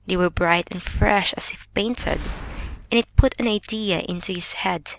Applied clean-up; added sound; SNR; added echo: none; Boom; 13 dB; none.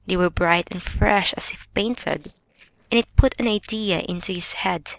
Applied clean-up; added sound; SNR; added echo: neural separator model SepFormer DNS4.